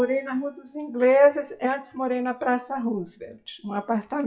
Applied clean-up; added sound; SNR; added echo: classical method WPE with log-MMSE.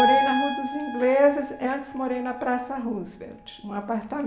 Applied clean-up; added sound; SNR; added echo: none; Keyboard (musical); 3 dB; reverberation time 0.6 s.